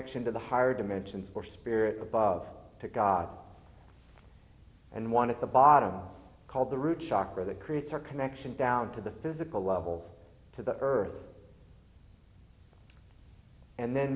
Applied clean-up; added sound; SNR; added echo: none; none; none; none.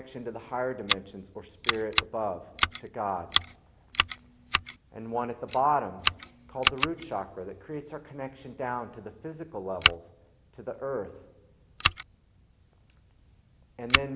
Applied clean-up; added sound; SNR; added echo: none; Scissors; -2 dB; none.